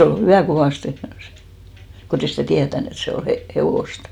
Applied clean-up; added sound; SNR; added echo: none; none; none; none.